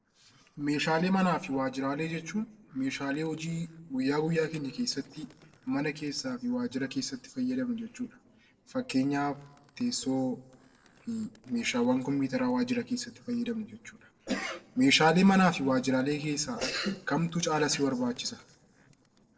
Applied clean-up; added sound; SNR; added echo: neural separator model SepFormer DNS4.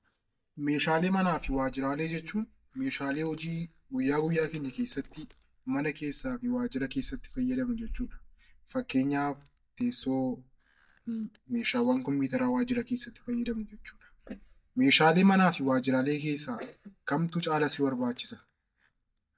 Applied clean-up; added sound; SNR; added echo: neural mask model DeepFilterNet 3.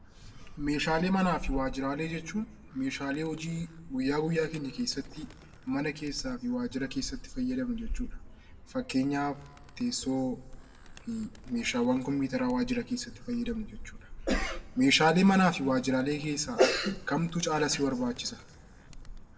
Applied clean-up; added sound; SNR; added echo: none; Animal; 13 dB; reverberation time 1.2 s.